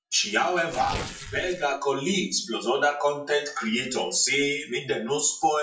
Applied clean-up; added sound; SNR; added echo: classical method WPE with log-MMSE.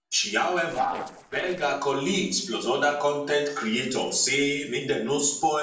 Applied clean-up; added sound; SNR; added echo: neural separator model SepFormer DNS4.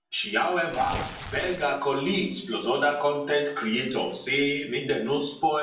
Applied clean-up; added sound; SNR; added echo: none; Tearing; 11 dB; reverberation time 0.6 s.